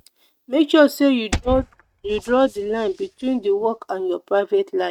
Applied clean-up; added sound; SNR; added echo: neural mask model RNNoise.